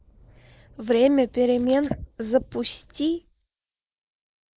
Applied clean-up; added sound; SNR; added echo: neural mask model Resemble Enhance denoiser.